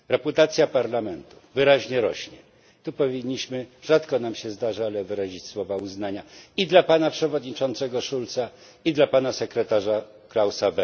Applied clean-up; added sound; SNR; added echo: none; none; none; none.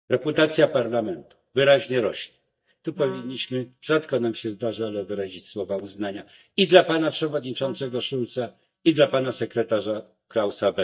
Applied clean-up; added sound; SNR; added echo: neural mask model DeepFilterNet 3.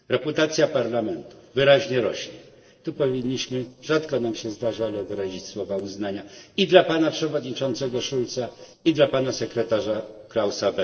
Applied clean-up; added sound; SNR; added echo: neural separator model SepFormer DNS4.